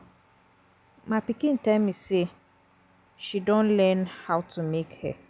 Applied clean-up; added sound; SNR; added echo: none; none; none; none.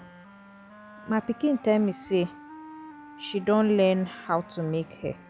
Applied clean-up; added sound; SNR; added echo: none; Wind instrument, woodwind instrument; 19 dB; none.